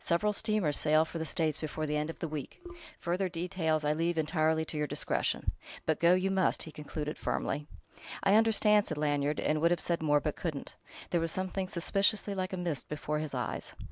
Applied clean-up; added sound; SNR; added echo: none; none; none; none.